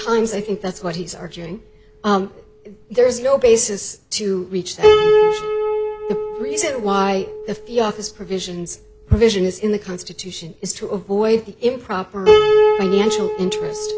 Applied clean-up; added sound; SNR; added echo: none; Piano; 0 dB; none.